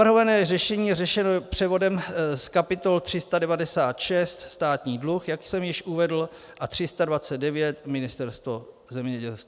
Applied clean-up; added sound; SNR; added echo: none; none; none; none.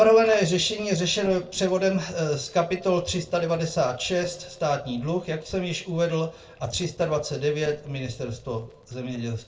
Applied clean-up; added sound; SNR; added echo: neural separator model SepFormer DNS4.